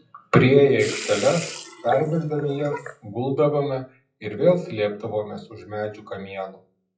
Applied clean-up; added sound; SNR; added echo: classical method WPE with log-MMSE.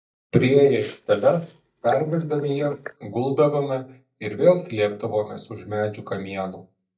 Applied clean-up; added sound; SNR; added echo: neural mask model DeepFilterNet 3.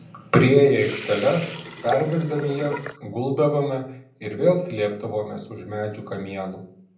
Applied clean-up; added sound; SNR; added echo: none; Sink (filling or washing) / Water tap, faucet; 10 dB; reverberation time 0.6 s.